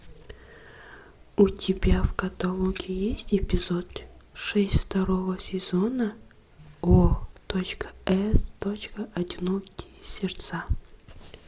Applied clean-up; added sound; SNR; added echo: none; none; none; none.